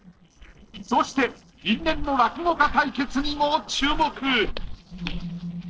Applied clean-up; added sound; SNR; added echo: neural separator model SepFormer DNS4.